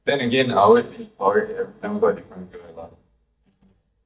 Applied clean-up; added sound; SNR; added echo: neural mask model DeepFilterNet 3.